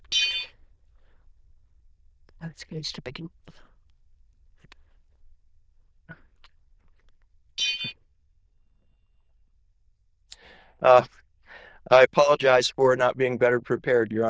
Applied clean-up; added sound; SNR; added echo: neural diffusion model UNIVERSE++.